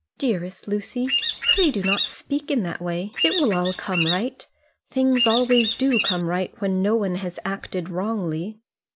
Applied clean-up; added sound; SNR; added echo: neural mask model Resemble Enhance denoiser.